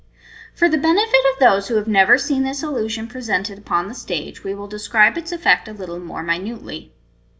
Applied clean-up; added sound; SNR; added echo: none; none; none; none.